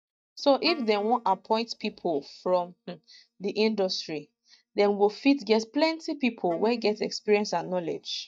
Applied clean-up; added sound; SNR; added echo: neural mask model DeepFilterNet 3.